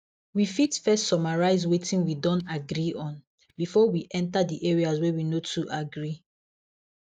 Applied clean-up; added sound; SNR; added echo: neural mask model DeepFilterNet 3.